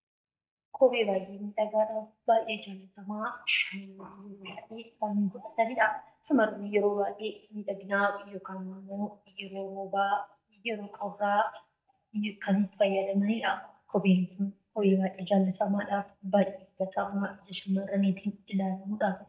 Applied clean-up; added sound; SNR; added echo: neural mask model DeepFilterNet 3.